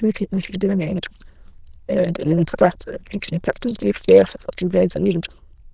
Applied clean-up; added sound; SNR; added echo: neural diffusion model UNIVERSE++.